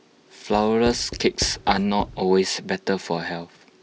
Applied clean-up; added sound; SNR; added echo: none; Writing; 12 dB; none.